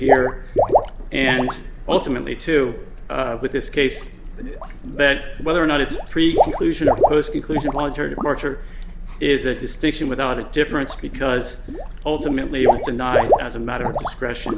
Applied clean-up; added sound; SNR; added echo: none; Water / Liquid; 3 dB; none.